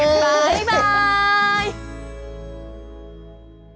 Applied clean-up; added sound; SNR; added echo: none; none; none; none.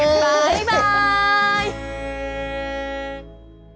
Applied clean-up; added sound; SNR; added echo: none; Bowed string instrument; 11 dB; none.